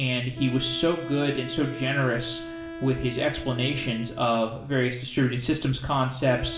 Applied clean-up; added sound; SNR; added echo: none; Wind instrument, woodwind instrument; 13 dB; reverberation time 0.7 s.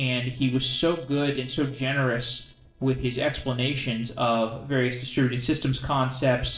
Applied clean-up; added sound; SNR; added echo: neural separator model SepFormer DNS4.